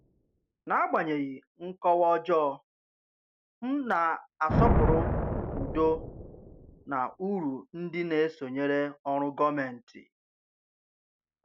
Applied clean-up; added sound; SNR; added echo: none; Thunder; 4 dB; none.